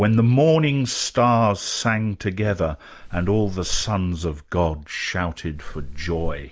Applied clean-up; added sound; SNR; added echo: none; Wind; 8 dB; none.